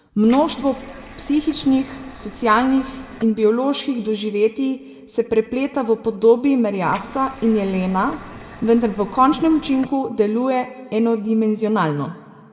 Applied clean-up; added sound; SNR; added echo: none; Liquid; 19 dB; reverberation time 1.4 s.